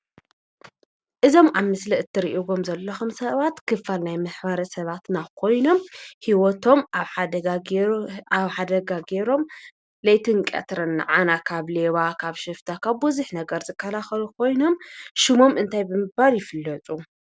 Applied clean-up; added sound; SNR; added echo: none; none; none; none.